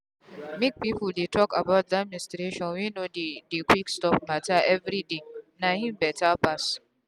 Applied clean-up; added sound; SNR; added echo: none; none; none; none.